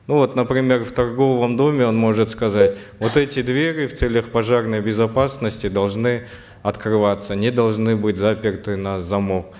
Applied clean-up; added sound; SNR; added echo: none; Cowbell; 5 dB; none.